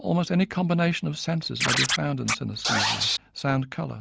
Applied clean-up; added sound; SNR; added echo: none; Scratching (performance technique); 2 dB; none.